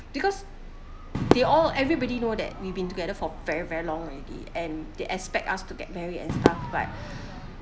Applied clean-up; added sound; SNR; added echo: none; Crowd / Fireworks; 4 dB; none.